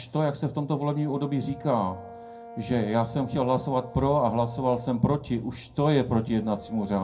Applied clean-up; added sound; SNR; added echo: none; Brass instrument; 19 dB; reverberation time 0.2 s.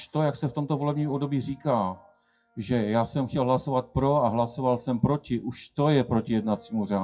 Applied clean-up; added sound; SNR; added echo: classical method WPE with log-MMSE.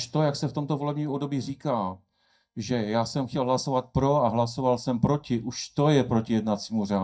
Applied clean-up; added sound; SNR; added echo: neural mask model DeepFilterNet 3.